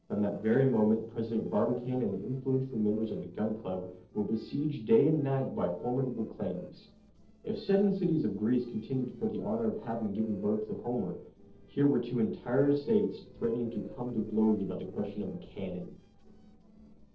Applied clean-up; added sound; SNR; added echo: neural separator model SepFormer DNS4.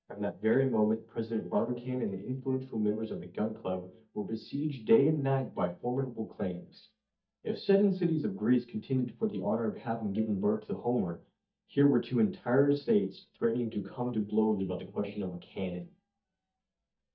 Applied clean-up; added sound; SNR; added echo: neural mask model DeepFilterNet 3.